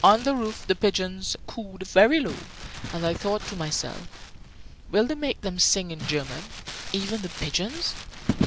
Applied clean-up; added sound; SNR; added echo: none; Crumpling, crinkling; 10 dB; none.